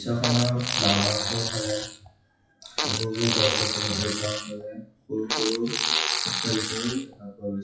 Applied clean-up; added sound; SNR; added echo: classical method WPE with log-MMSE.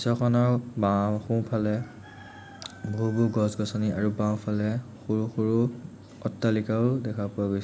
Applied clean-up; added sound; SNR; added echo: none; none; none; none.